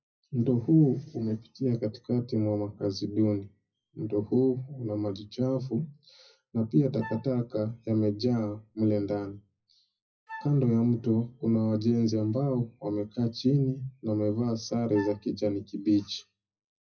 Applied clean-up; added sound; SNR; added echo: classical method WPE with log-MMSE.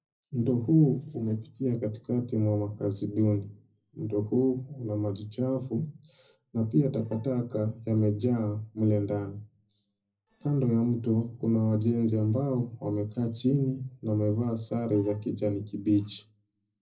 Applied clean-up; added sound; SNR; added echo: neural separator model SepFormer DNS4.